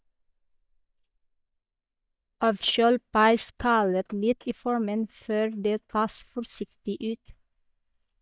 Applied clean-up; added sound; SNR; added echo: neural mask model DeepFilterNet 3.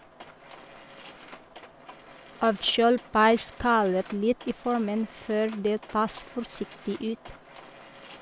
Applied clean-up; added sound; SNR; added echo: none; Mechanisms; 20 dB; none.